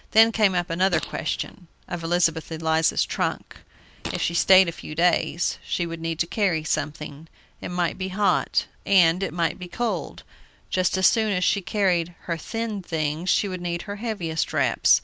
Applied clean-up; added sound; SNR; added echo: none; Fart; 12 dB; none.